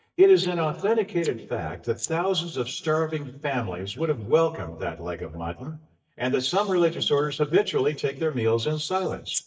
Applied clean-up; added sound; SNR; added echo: neural mask model DeepFilterNet 3.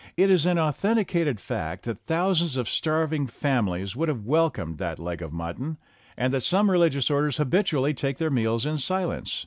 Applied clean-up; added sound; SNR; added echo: none; none; none; none.